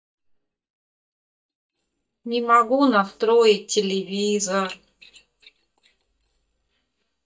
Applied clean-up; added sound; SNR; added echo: neural mask model DeepFilterNet 3.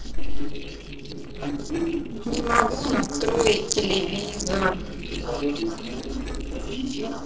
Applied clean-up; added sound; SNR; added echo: neural separator model SepFormer DNS4.